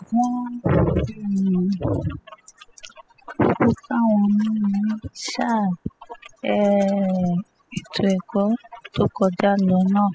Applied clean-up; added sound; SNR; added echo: classical method spectral subtraction.